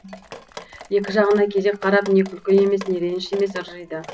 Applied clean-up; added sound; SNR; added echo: none; Drip; 19 dB; none.